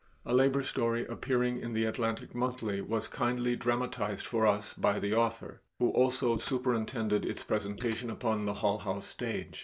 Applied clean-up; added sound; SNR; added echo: neural mask model Resemble Enhance denoiser.